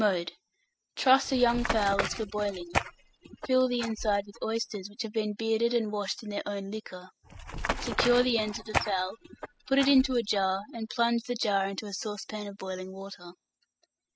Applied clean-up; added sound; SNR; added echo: classical method spectral subtraction.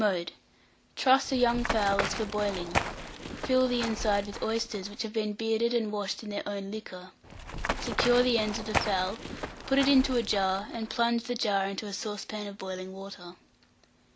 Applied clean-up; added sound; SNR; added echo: none; Run; 5 dB; none.